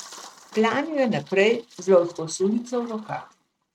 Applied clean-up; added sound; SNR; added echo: neural mask model RNNoise.